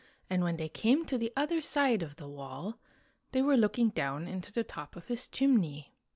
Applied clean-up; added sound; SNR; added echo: none; none; none; none.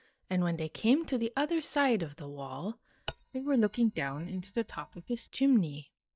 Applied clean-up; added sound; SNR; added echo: neural mask model DeepFilterNet 3.